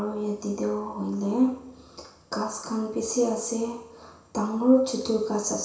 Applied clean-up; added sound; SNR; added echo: none; none; none; reverberation time 0.6 s.